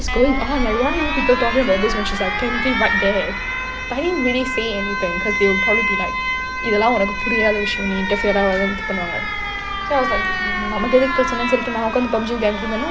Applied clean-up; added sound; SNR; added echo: none; Alarm; 2 dB; none.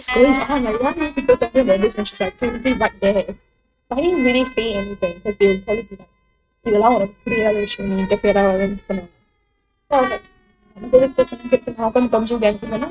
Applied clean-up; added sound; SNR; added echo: neural mask model RNNoise.